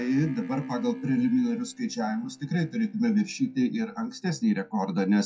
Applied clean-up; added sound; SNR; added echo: classical method WPE with log-MMSE.